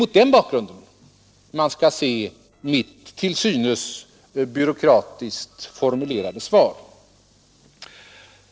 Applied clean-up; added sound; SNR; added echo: neural separator model SepFormer DNS4.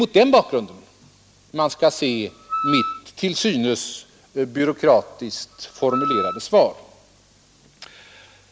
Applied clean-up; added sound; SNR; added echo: none; Wind instrument, woodwind instrument; 6 dB; none.